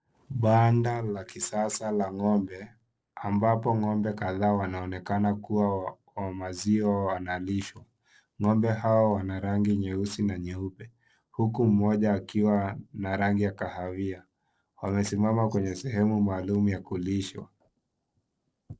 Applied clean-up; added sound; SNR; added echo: neural separator model SepFormer DNS4.